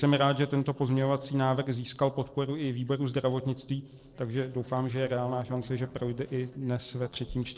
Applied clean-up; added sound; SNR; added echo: neural separator model SepFormer DNS4.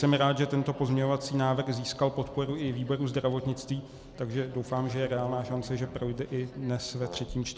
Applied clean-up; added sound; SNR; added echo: none; Brass instrument; 16 dB; none.